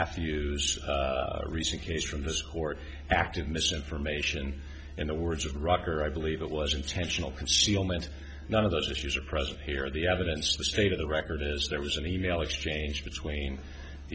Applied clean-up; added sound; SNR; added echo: none; none; none; none.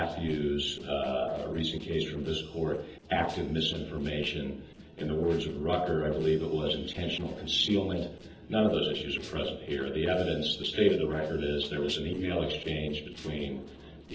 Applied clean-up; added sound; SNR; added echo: neural separator model SepFormer DNS4.